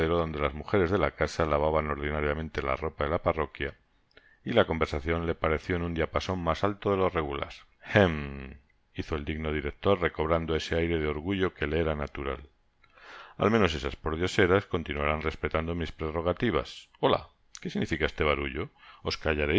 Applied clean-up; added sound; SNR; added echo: none; none; none; none.